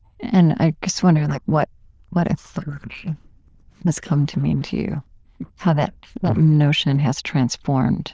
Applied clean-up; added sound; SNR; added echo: neural diffusion model UNIVERSE++.